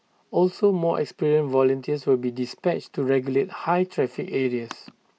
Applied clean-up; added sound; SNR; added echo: none; none; none; none.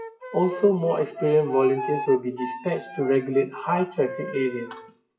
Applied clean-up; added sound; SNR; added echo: classical method WPE with log-MMSE.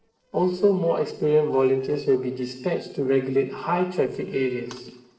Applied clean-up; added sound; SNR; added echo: neural separator model SepFormer DNS4.